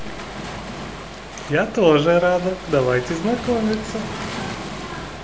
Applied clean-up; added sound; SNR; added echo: none; Waves, surf; 10 dB; none.